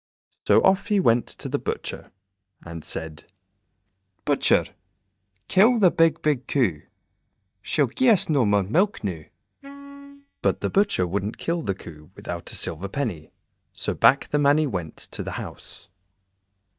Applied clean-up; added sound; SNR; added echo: neural mask model DeepFilterNet 3.